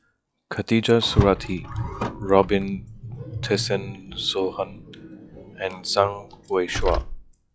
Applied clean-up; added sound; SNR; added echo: classical method log-MMSE.